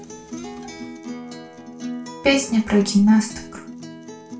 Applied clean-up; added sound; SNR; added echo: none; Acoustic guitar; 12 dB; reverberation time 0.3 s.